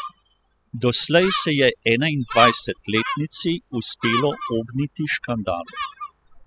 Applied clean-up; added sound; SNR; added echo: classical method spectral subtraction.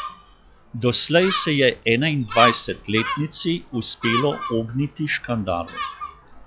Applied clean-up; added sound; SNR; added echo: classical method log-MMSE.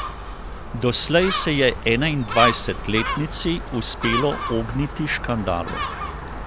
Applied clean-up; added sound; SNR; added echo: none; Gull, seagull; 5 dB; none.